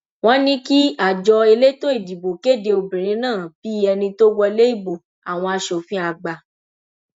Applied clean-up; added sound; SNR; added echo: none; none; none; none.